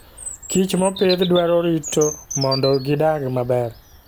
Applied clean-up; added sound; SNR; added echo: none; Bird vocalization, bird call, bird song; 12 dB; none.